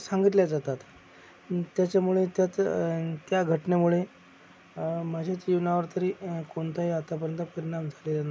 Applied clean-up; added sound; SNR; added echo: none; none; none; none.